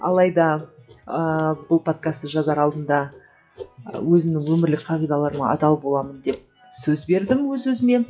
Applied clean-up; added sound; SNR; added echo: classical method WPE with log-MMSE.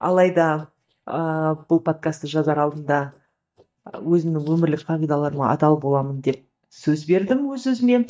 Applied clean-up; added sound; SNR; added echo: neural mask model DeepFilterNet 3.